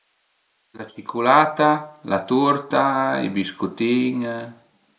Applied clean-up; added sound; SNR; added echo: none; none; none; none.